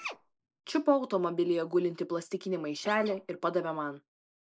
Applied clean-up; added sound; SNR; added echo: neural mask model Resemble Enhance denoiser.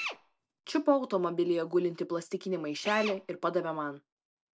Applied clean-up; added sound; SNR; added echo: none; Drill; 15 dB; none.